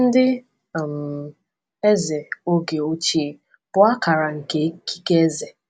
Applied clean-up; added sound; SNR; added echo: none; none; none; none.